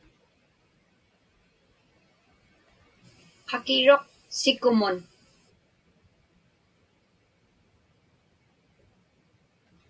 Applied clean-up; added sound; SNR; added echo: none; none; none; none.